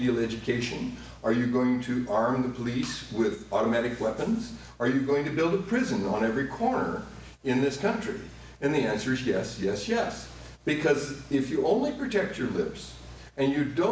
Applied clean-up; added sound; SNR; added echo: none; none; none; none.